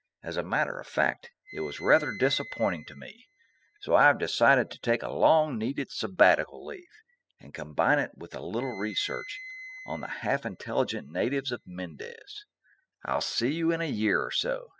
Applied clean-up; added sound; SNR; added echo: classical method spectral subtraction.